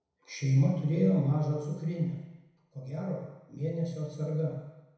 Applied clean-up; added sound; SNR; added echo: none; none; none; reverberation time 1.0 s.